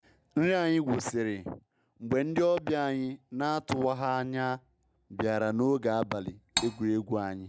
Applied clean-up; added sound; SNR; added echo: none; Cutlery, silverware; 4 dB; none.